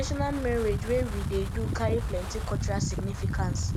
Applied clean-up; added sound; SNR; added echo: none; Wind; -2 dB; none.